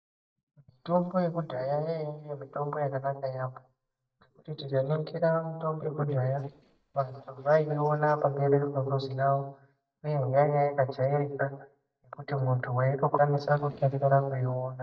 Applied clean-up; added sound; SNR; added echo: neural mask model DeepFilterNet 3.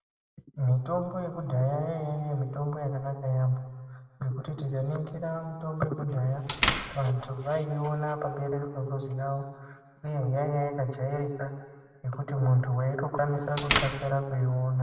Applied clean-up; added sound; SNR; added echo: none; Door; 0 dB; reverberation time 1.4 s.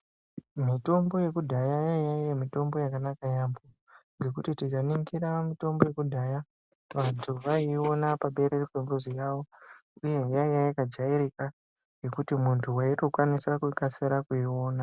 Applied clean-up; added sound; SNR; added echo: none; none; none; none.